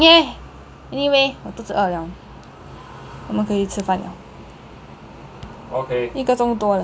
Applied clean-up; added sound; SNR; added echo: none; none; none; none.